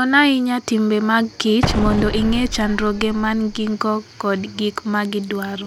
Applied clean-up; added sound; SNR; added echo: none; Explosion; 5 dB; none.